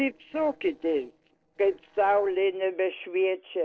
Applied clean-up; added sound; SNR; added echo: neural separator model SepFormer DNS4.